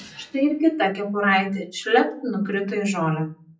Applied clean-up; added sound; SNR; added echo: classical method WPE with log-MMSE.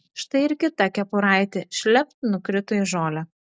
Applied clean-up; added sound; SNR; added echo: none; none; none; none.